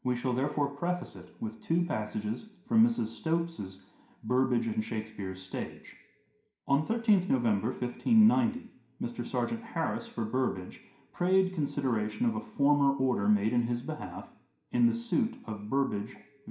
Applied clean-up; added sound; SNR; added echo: none; none; none; reverberation time 0.5 s.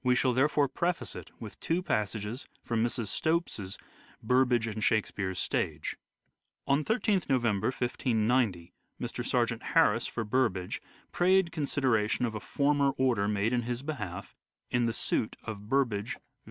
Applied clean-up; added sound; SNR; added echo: none; none; none; none.